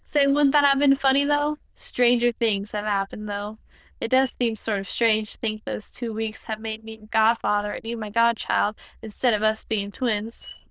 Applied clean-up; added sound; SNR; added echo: neural diffusion model UNIVERSE++.